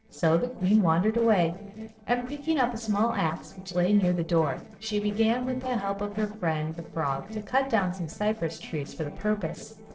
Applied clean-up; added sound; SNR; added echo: neural separator model SepFormer DNS4.